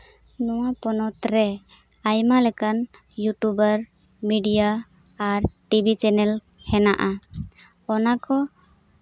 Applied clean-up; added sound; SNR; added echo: none; none; none; none.